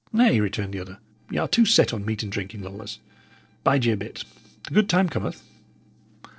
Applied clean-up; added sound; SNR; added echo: neural separator model SepFormer DNS4.